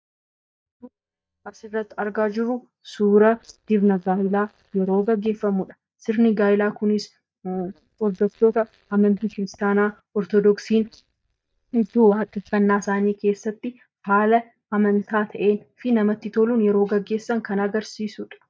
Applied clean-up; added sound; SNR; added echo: neural mask model DeepFilterNet 3.